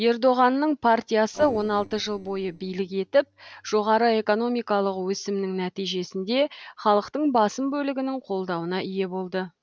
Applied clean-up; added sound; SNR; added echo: neural separator model SepFormer DNS4.